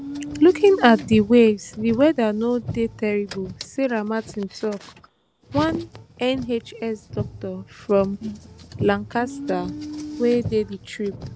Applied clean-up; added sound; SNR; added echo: none; Car; 12 dB; none.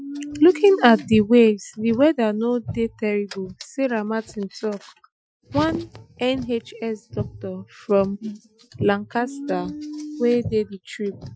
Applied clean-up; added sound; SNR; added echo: classical method Wiener filter.